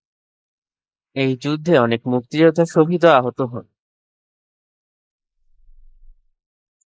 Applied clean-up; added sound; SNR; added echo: neural mask model Resemble Enhance denoiser.